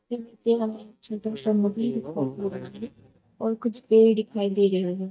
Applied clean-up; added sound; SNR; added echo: neural mask model DeepFilterNet 3.